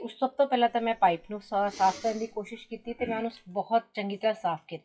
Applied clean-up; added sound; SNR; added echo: classical method WPE with log-MMSE.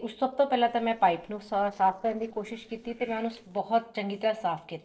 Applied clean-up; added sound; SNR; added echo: neural separator model SepFormer DNS4.